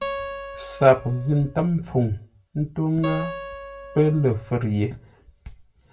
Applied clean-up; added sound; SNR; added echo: none; Acoustic guitar; 12 dB; reverberation time 0.2 s.